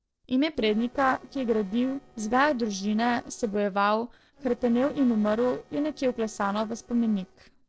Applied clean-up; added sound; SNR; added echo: neural separator model SepFormer DNS4.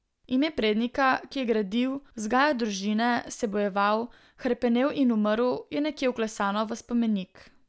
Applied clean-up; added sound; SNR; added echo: none; none; none; none.